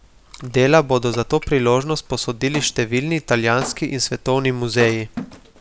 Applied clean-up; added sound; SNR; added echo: none; Wood; 17 dB; none.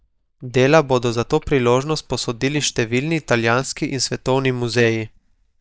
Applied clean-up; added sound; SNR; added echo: neural mask model DeepFilterNet 3.